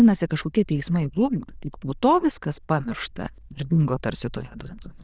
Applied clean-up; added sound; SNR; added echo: neural diffusion model UNIVERSE++.